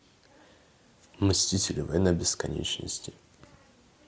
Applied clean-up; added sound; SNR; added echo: none; none; none; none.